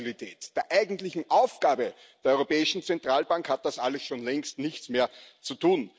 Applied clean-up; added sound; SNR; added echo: none; none; none; none.